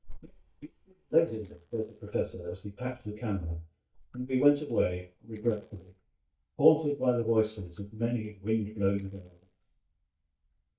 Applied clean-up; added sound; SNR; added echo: neural mask model DeepFilterNet 3.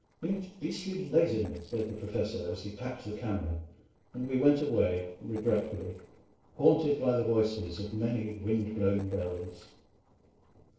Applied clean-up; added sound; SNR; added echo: neural separator model SepFormer DNS4.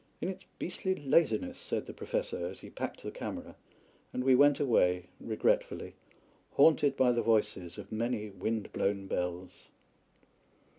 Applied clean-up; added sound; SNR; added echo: none; none; none; none.